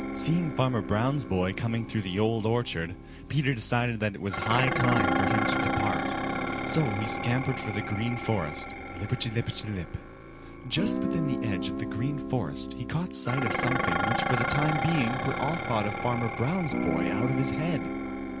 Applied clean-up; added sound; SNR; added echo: none; Dishes, pots, and pans + Guitar; 2 dB; none.